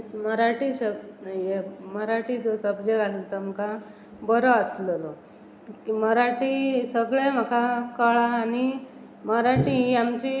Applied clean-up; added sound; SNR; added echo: none; none; none; none.